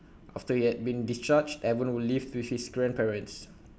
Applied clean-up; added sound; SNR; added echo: none; none; none; none.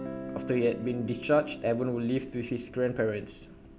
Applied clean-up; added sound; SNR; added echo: none; Guitar; 12 dB; none.